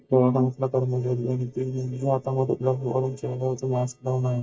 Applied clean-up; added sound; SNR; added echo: neural mask model DeepFilterNet 3.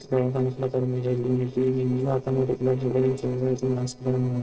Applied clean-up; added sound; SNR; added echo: neural separator model SepFormer DNS4.